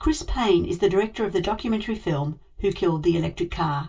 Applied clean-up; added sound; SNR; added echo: none; none; none; reverberation time 0.1 s.